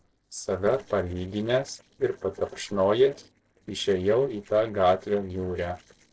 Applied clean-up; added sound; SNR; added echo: neural separator model SepFormer DNS4.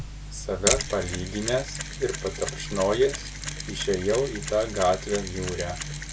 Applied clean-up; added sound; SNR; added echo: none; Mechanisms; 5 dB; none.